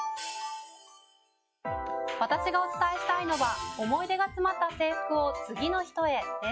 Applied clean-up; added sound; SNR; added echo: classical method log-MMSE.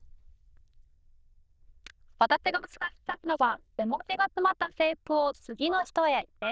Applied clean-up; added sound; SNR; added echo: neural diffusion model UNIVERSE++.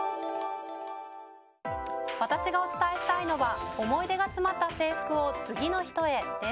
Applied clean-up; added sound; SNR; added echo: none; none; none; none.